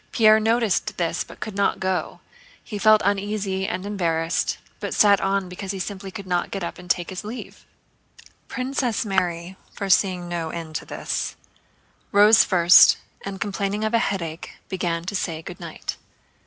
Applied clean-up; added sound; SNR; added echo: none; none; none; none.